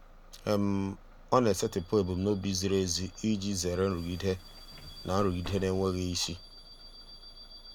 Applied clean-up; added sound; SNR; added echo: none; Bus / Alarm; 17 dB; none.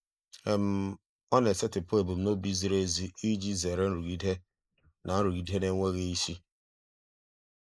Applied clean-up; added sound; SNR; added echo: neural mask model Resemble Enhance denoiser.